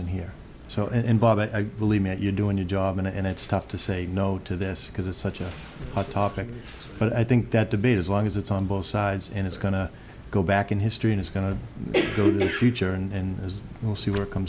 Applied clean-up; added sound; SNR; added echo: none; none; none; none.